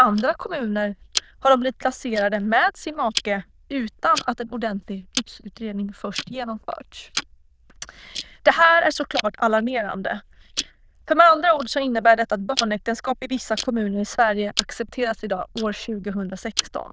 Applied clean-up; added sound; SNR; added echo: neural diffusion model UNIVERSE++.